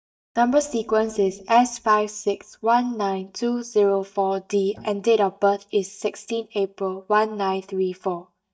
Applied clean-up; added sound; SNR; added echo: neural mask model DeepFilterNet 3.